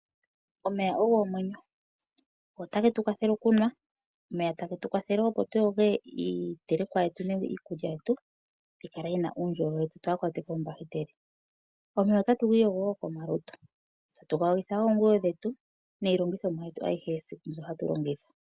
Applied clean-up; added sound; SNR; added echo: none; none; none; none.